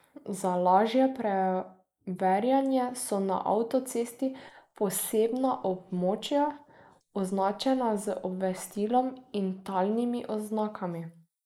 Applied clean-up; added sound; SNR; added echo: neural mask model Resemble Enhance denoiser.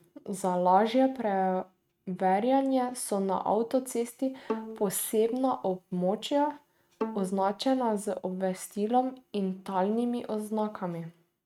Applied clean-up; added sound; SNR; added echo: neural mask model RNNoise.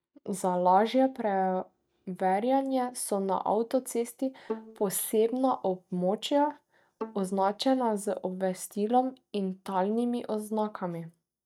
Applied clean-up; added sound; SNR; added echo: neural mask model DeepFilterNet 3.